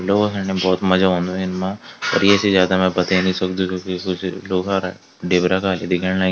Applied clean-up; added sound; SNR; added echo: none; none; none; none.